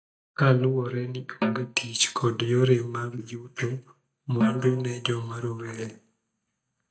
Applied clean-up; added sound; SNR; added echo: neural mask model DeepFilterNet 3.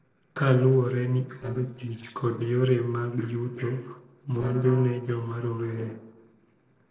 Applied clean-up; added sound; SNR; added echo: neural separator model SepFormer DNS4.